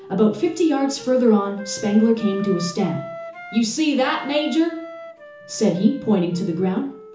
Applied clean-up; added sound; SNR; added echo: none; Wind instrument, woodwind instrument; 16 dB; reverberation time 0.7 s.